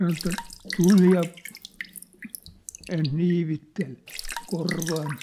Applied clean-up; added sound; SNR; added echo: none; Raindrop / Drip; 13 dB; none.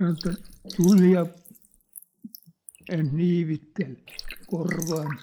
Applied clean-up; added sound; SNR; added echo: neural mask model Resemble Enhance denoiser.